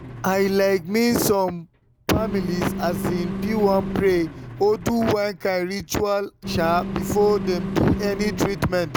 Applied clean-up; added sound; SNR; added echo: none; Engine; 9 dB; none.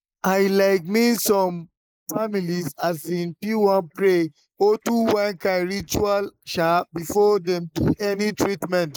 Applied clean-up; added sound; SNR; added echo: neural mask model Resemble Enhance denoiser.